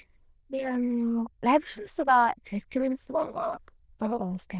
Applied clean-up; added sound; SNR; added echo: neural diffusion model UNIVERSE++.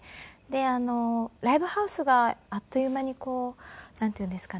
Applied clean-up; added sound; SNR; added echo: none; none; none; none.